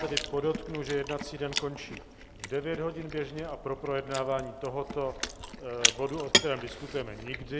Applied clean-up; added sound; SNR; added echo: none; Chewing, mastication; 1 dB; none.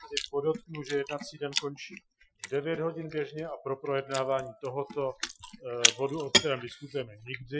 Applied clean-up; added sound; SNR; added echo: classical method Wiener filter.